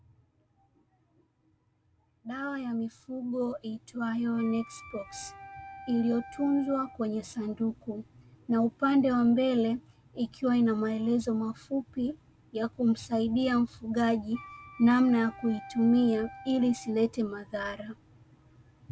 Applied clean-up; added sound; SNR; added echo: none; Wind instrument, woodwind instrument; 18 dB; none.